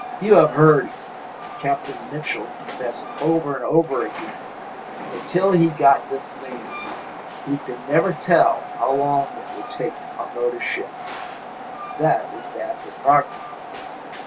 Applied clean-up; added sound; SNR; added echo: none; Train; 11 dB; none.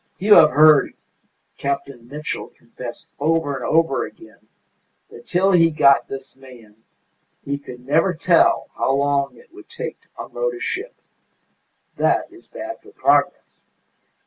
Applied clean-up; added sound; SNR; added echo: none; none; none; none.